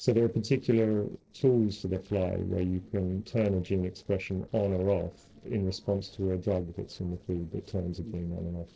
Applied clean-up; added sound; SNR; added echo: neural separator model SepFormer DNS4.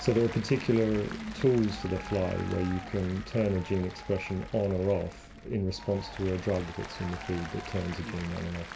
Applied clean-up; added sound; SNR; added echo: none; Applause; 14 dB; reverberation time 0.2 s.